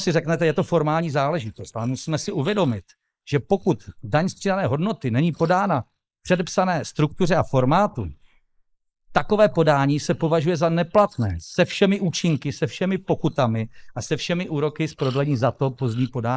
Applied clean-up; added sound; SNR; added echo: neural mask model Resemble Enhance denoiser.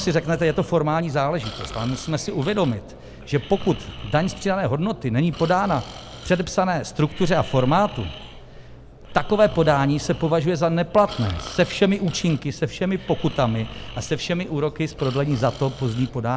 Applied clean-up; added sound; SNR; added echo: none; Breathing; 14 dB; none.